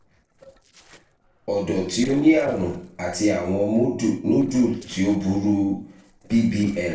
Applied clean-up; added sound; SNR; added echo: neural separator model SepFormer DNS4.